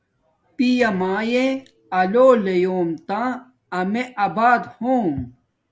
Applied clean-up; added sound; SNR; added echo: none; none; none; none.